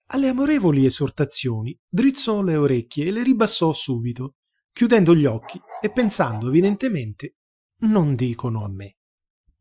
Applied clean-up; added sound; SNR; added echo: classical method Wiener filter.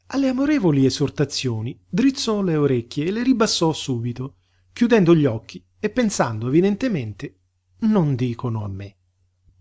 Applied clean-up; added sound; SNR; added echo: none; none; none; none.